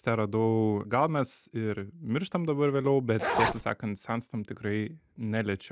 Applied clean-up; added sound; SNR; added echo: none; Zipper (clothing); 0 dB; none.